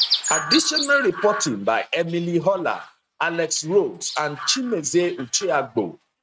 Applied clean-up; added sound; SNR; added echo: neural mask model RNNoise.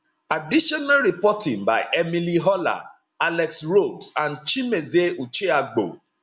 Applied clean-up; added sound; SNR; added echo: none; none; none; none.